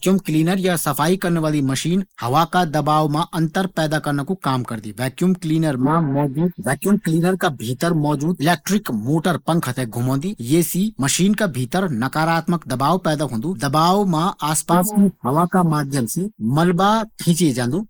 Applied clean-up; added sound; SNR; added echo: neural mask model Resemble Enhance denoiser.